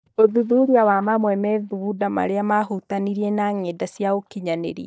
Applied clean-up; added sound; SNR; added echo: neural mask model DeepFilterNet 3.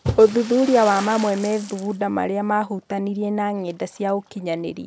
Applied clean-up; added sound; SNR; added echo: none; Splash, splatter; 14 dB; none.